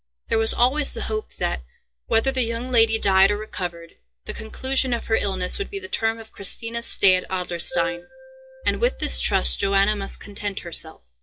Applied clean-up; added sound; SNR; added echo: classical method log-MMSE.